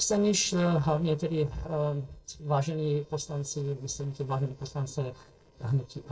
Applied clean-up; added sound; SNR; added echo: neural separator model SepFormer DNS4.